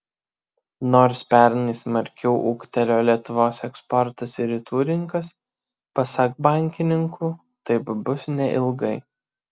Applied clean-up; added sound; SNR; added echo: none; none; none; none.